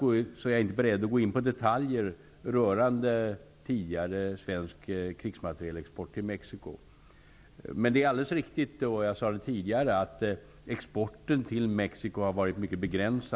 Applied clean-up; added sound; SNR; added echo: none; none; none; none.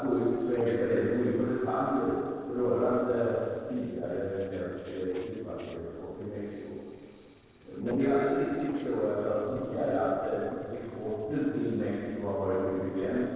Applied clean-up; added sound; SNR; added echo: neural separator model SepFormer DNS4.